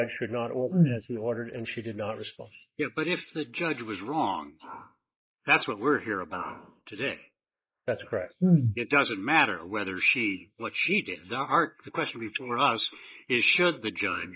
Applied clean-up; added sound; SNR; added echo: neural mask model Resemble Enhance denoiser.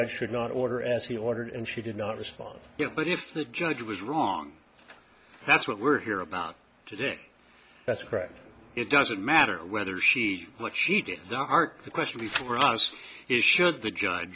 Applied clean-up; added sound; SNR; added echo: none; none; none; none.